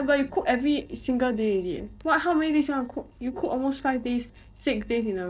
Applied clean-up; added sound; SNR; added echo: neural separator model SepFormer DNS4.